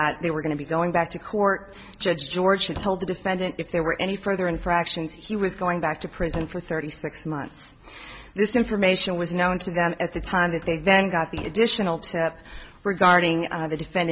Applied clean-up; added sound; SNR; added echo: none; Slam; 19 dB; none.